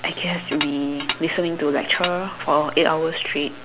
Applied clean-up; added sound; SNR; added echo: none; Tap / Dishes, pots, and pans; 6 dB; none.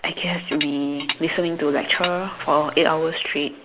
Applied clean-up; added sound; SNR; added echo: neural mask model Resemble Enhance denoiser.